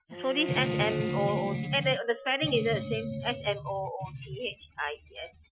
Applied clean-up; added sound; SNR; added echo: classical method Wiener filter.